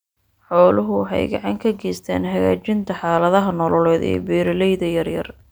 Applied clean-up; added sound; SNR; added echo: none; none; none; none.